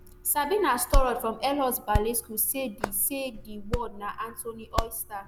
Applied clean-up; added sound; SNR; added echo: none; Hands; 2 dB; none.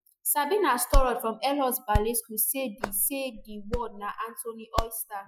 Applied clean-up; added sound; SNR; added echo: classical method Wiener filter.